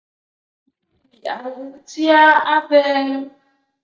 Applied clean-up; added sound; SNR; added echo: neural mask model DeepFilterNet 3.